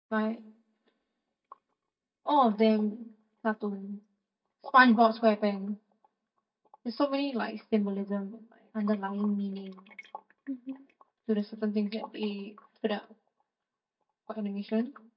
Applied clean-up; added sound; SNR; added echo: neural mask model DeepFilterNet 3.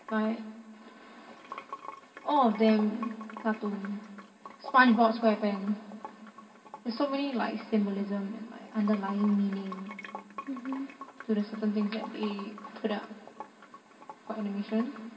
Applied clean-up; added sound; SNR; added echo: none; Sink (filling or washing) / Water; 16 dB; reverberation time 2.0 s.